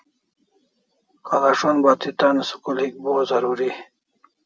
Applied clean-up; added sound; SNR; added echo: none; none; none; none.